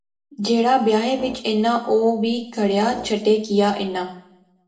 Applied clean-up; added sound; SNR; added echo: none; Brass instrument; 20 dB; reverberation time 0.6 s.